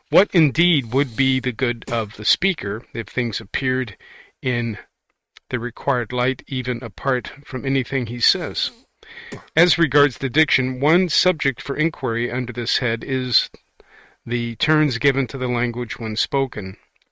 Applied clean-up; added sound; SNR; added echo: neural mask model RNNoise.